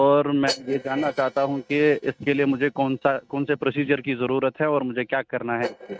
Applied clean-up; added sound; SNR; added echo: neural mask model RNNoise.